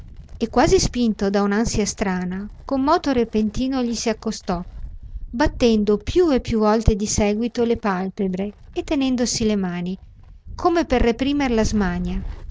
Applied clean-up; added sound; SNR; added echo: none; Wind; 16 dB; none.